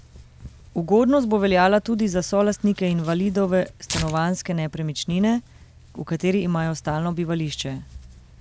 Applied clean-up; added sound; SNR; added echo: none; Tearing; 18 dB; none.